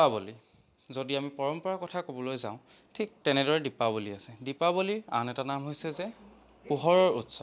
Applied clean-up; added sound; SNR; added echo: none; none; none; none.